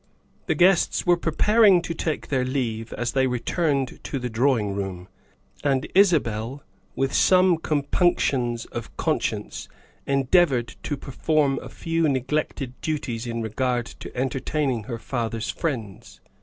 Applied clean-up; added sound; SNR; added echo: none; none; none; none.